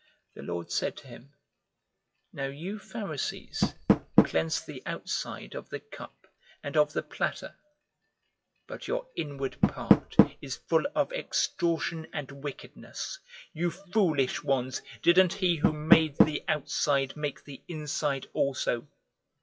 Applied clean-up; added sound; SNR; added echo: classical method WPE with log-MMSE.